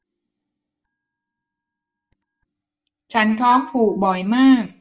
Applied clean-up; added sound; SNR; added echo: neural mask model DeepFilterNet 3.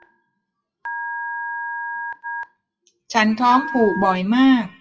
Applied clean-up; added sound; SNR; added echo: classical method WPE with log-MMSE.